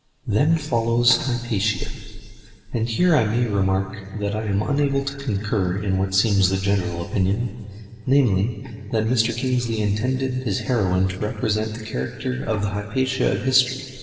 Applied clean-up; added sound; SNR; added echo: none; none; none; reverberation time 2.8 s.